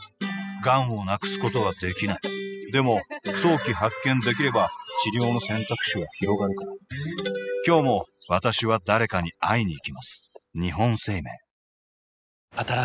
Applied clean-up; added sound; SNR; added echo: classical method spectral subtraction.